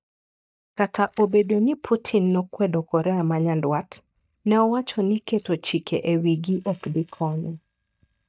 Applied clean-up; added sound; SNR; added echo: neural mask model DeepFilterNet 3.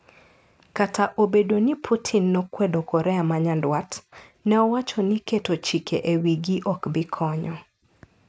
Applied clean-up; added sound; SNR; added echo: none; none; none; none.